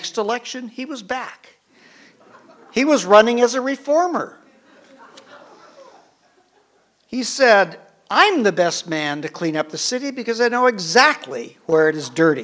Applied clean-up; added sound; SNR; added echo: none; none; none; none.